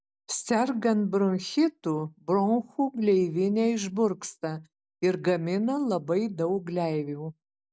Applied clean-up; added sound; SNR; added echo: none; none; none; none.